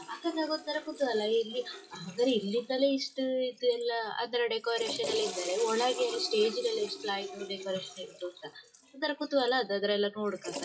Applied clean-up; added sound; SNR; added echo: classical method WPE with log-MMSE.